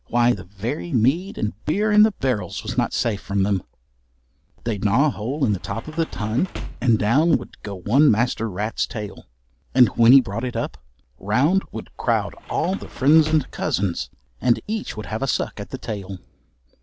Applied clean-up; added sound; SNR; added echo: none; Sliding door / Slam; 15 dB; none.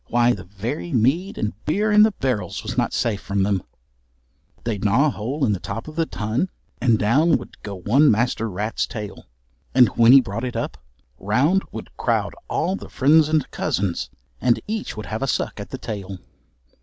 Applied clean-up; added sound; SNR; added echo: none; none; none; none.